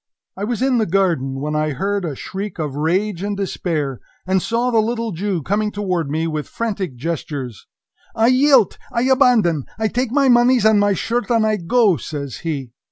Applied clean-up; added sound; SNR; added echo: none; none; none; none.